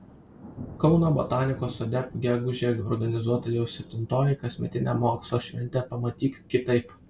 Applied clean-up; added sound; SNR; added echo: none; Thunder; 16 dB; none.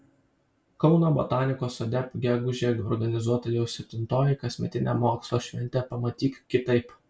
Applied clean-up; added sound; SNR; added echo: none; none; none; none.